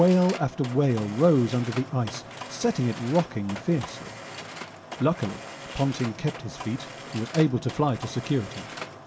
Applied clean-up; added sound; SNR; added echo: none; Mechanisms; 13 dB; reverberation time 2.4 s.